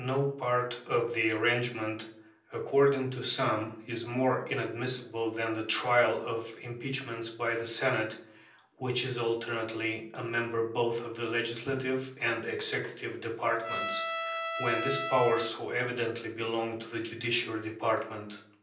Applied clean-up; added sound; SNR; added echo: none; Trumpet; 5 dB; reverberation time 0.6 s.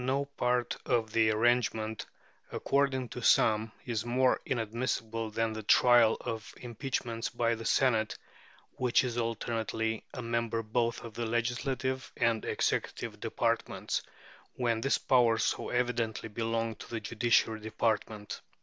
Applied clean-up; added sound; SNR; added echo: none; none; none; none.